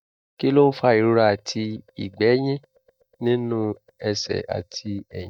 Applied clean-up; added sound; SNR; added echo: neural mask model DeepFilterNet 3.